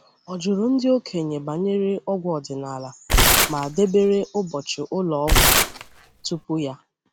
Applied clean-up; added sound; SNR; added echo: none; Tearing; -4 dB; none.